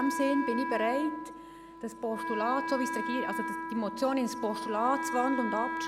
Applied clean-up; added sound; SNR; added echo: none; Wind instrument, woodwind instrument; 4 dB; none.